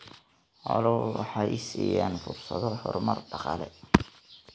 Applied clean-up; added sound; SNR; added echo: none; none; none; none.